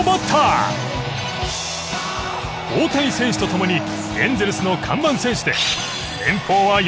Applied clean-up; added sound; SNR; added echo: none; Bowed string instrument; 13 dB; none.